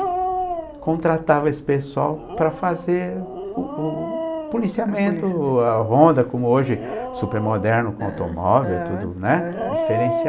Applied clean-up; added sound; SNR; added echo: none; Dog; 8 dB; none.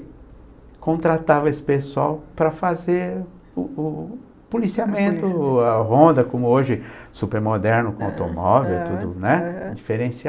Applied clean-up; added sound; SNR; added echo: none; none; none; none.